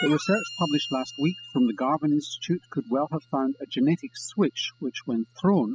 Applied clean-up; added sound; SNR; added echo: classical method spectral subtraction.